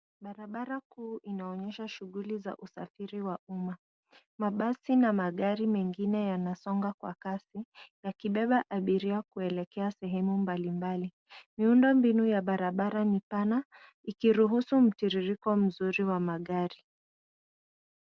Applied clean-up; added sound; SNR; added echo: none; none; none; none.